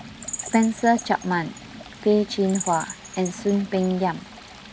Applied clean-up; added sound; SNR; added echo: none; Bird vocalization, bird call, bird song + Stream; 13 dB; none.